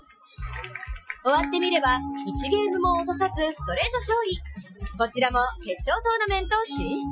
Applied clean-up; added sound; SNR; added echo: classical method Wiener filter.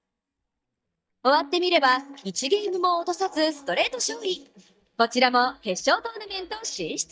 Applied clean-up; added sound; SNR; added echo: neural mask model DeepFilterNet 3.